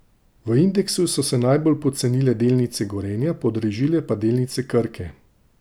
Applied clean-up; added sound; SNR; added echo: none; none; none; none.